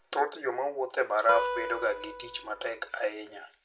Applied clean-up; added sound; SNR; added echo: none; Acoustic guitar; 5 dB; reverberation time 0.3 s.